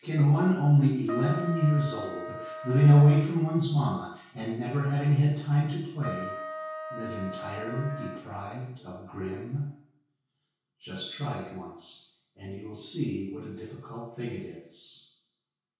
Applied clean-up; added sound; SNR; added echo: none; Trumpet; 12 dB; reverberation time 0.6 s.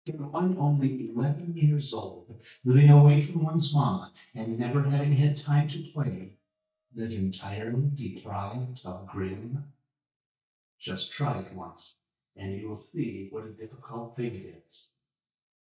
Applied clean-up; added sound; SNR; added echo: neural mask model DeepFilterNet 3.